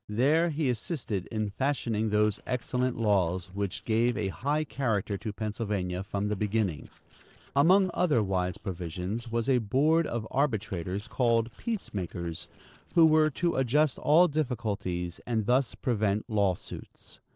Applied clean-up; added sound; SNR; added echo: neural separator model SepFormer DNS4.